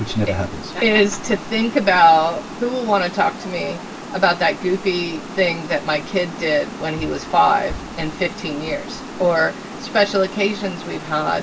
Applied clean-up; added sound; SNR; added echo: none; Water; 13 dB; reverberation time 0.2 s.